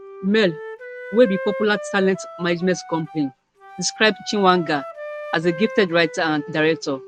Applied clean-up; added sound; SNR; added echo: none; Wind instrument, woodwind instrument; 13 dB; none.